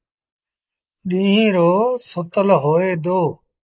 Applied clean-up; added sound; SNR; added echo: neural mask model Resemble Enhance denoiser.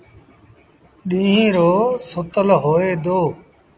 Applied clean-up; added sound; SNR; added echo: none; none; none; none.